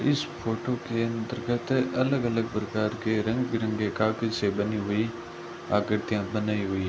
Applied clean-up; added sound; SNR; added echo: none; none; none; none.